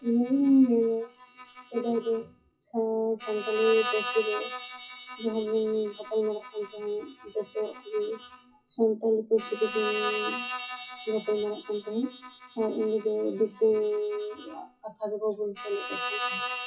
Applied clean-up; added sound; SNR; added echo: classical method WPE with log-MMSE.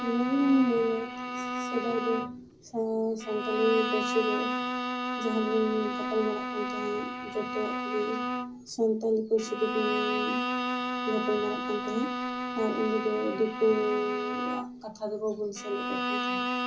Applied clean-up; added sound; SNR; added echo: none; Bowed string instrument; 3 dB; reverberation time 0.5 s.